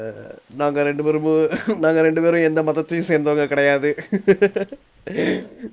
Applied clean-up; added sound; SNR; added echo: neural mask model Resemble Enhance denoiser.